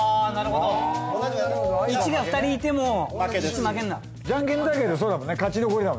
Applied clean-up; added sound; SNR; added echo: none; none; none; none.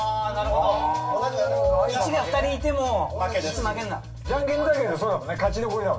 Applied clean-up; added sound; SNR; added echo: none; none; none; reverberation time 0.2 s.